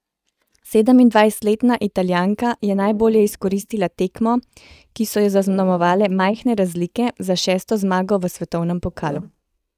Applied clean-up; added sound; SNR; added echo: neural mask model DeepFilterNet 3.